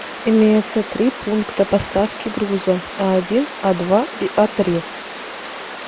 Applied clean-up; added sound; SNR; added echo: none; Water; 12 dB; none.